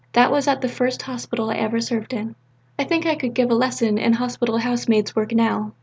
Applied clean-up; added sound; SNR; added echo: none; none; none; none.